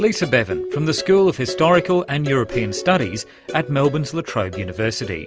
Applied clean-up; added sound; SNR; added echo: none; none; none; none.